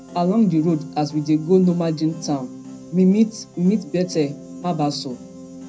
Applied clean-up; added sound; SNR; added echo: none; Piano; 17 dB; reverberation time 0.4 s.